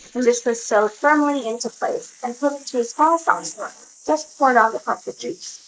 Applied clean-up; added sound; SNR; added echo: neural mask model Resemble Enhance denoiser.